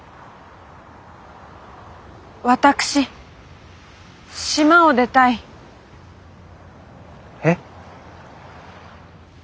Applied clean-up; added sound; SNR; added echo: none; none; none; none.